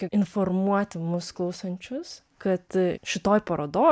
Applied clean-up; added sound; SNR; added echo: none; none; none; none.